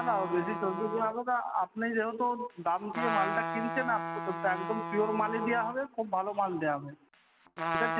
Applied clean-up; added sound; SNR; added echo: none; Trumpet; 5 dB; none.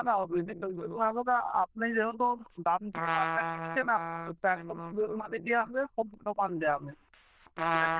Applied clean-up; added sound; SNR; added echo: neural diffusion model UNIVERSE++.